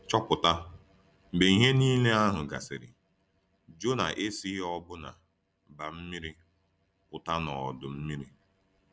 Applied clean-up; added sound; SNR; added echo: none; none; none; none.